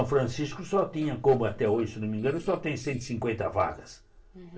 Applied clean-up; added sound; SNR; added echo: neural separator model SepFormer DNS4.